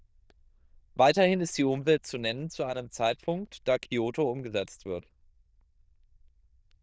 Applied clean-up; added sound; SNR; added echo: neural diffusion model UNIVERSE++.